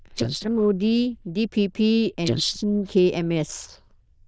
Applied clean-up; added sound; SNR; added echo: neural diffusion model UNIVERSE++.